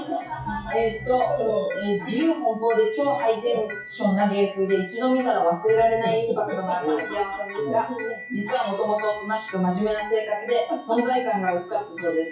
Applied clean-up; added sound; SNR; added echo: classical method WPE with log-MMSE.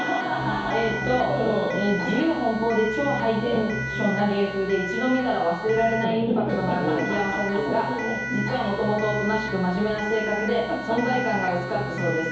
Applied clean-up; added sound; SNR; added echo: none; Siren; 9 dB; reverberation time 2.2 s.